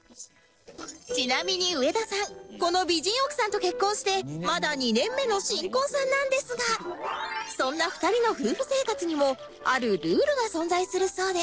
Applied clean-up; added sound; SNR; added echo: neural separator model SepFormer DNS4.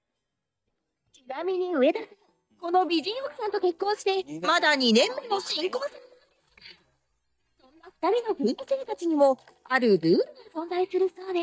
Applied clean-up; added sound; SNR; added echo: neural mask model DeepFilterNet 3.